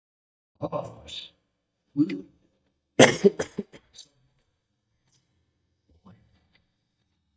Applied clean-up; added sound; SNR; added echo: neural mask model DeepFilterNet 3.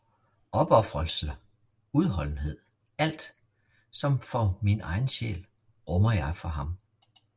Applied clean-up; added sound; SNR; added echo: none; none; none; none.